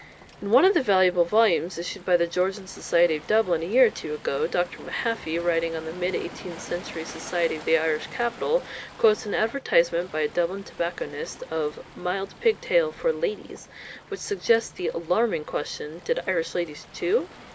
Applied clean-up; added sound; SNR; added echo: none; Waves, surf; 19 dB; none.